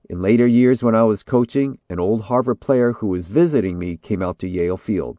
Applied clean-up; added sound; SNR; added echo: none; none; none; none.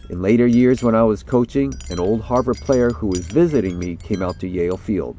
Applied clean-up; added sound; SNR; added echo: none; Wind chime; 17 dB; none.